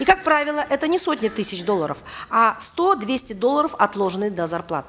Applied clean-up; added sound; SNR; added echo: none; none; none; none.